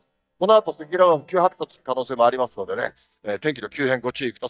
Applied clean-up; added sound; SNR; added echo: neural mask model DeepFilterNet 3.